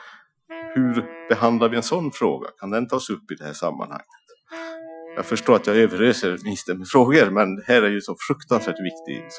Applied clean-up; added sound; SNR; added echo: classical method Wiener filter.